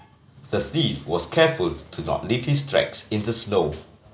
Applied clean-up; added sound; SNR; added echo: none; none; none; none.